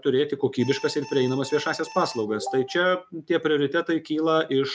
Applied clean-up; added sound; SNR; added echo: none; Alarm; 17 dB; none.